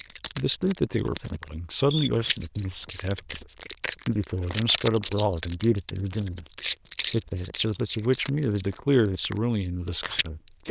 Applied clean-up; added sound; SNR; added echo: neural diffusion model UNIVERSE++.